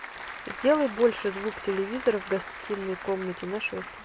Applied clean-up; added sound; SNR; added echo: none; Applause / Crowd; 11 dB; none.